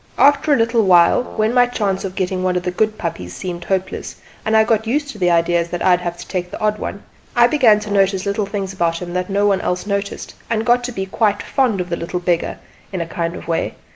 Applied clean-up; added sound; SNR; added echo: none; Brass instrument; 17 dB; none.